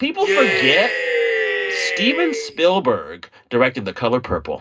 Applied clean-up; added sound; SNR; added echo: none; Cheering; 0 dB; reverberation time 0.2 s.